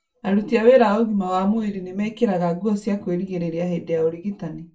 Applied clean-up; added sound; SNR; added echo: none; none; none; reverberation time 0.2 s.